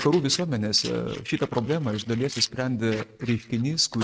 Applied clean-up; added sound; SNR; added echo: neural mask model RNNoise.